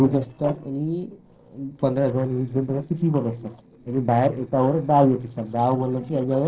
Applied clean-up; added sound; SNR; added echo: neural separator model SepFormer DNS4.